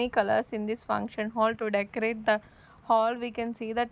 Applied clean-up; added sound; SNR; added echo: none; none; none; none.